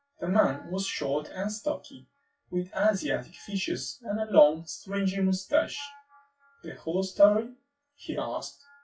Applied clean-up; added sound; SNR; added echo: classical method WPE with log-MMSE.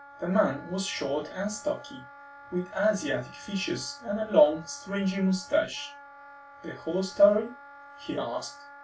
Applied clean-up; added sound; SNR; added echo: none; Wind instrument, woodwind instrument; 19 dB; reverberation time 0.2 s.